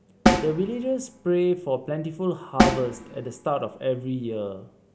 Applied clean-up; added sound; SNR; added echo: none; Snare drum; 0 dB; none.